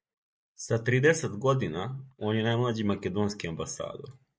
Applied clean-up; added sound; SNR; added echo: neural mask model DeepFilterNet 3.